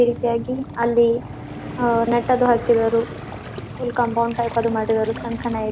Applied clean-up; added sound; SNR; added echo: none; Waves, surf; 12 dB; none.